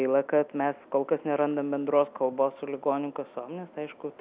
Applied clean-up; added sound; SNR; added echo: none; none; none; none.